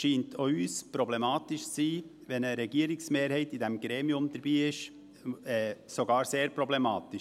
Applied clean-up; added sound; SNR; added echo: none; none; none; none.